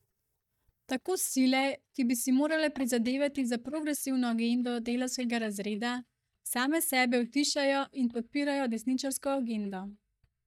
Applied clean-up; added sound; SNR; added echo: neural mask model DeepFilterNet 3.